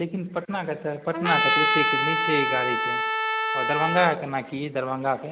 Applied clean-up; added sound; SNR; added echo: none; Trumpet; -3 dB; none.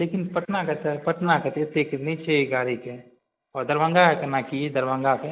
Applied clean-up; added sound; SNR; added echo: neural mask model Resemble Enhance denoiser.